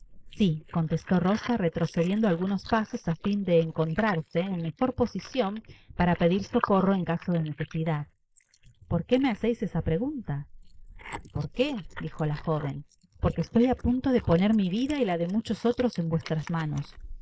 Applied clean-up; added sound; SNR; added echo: neural mask model Resemble Enhance denoiser.